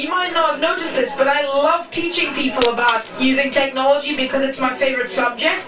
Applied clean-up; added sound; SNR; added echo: none; Shatter; 19 dB; reverberation time 0.2 s.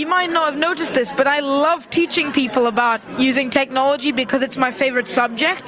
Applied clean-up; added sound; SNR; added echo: none; none; none; none.